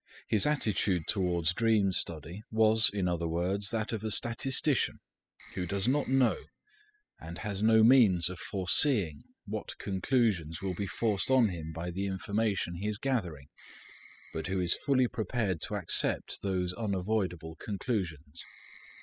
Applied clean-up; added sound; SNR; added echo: classical method spectral subtraction.